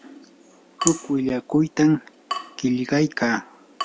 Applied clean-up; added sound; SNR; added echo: none; Drip / Water tap, faucet; 11 dB; none.